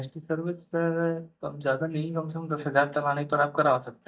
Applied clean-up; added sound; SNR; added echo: neural mask model DeepFilterNet 3.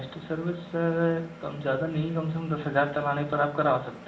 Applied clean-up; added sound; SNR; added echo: none; Engine; 18 dB; reverberation time 0.9 s.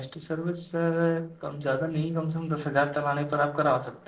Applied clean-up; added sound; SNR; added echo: neural separator model SepFormer DNS4.